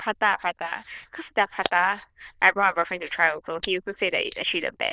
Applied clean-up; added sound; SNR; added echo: neural diffusion model UNIVERSE++.